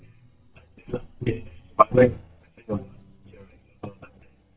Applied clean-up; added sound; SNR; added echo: neural mask model DeepFilterNet 3.